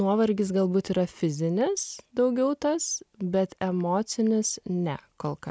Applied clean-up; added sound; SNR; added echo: none; none; none; none.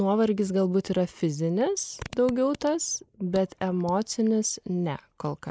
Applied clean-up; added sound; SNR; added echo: neural mask model Resemble Enhance denoiser.